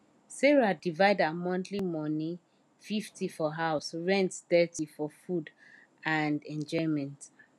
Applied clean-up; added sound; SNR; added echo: none; none; none; none.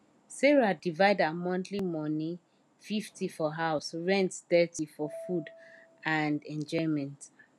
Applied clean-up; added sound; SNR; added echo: none; Piano; 19 dB; none.